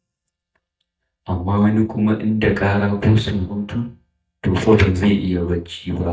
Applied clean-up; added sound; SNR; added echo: neural mask model DeepFilterNet 3.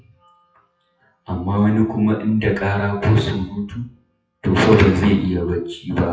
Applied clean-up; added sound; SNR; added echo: classical method WPE with log-MMSE.